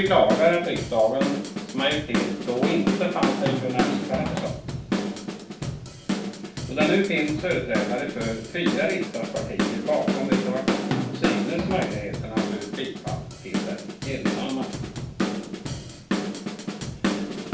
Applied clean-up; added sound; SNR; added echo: none; Drum / Drum kit; 1 dB; reverberation time 0.3 s.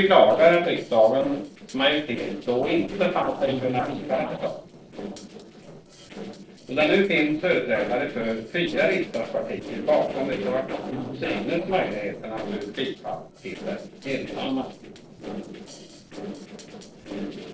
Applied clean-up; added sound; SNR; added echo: neural separator model SepFormer DNS4.